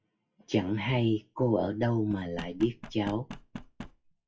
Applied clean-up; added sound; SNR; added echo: classical method WPE with log-MMSE.